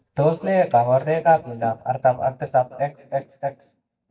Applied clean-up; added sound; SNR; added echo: neural mask model DeepFilterNet 3.